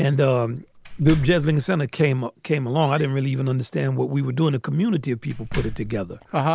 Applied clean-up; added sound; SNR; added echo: none; Slam; 14 dB; none.